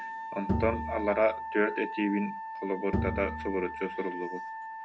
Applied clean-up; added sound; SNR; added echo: none; Wind instrument, woodwind instrument + Bowed string instrument; 4 dB; none.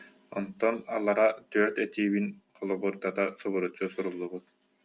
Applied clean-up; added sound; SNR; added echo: none; none; none; none.